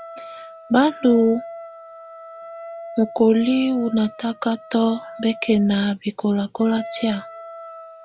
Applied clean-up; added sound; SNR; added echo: none; Wind instrument, woodwind instrument; 16 dB; none.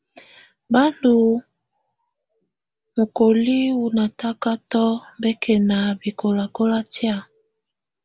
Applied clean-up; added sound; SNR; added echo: none; none; none; none.